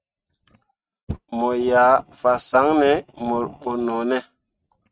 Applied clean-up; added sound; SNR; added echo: neural mask model RNNoise.